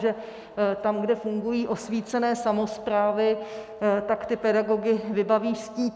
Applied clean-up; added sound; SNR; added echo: none; none; none; none.